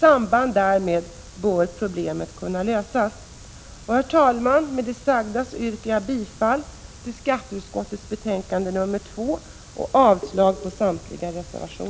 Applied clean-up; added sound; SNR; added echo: none; none; none; none.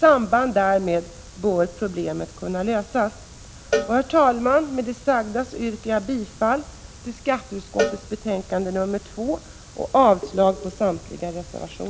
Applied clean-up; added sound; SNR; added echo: none; Cowbell; 10 dB; none.